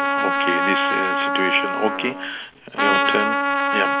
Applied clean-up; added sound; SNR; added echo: none; Trumpet; -4 dB; none.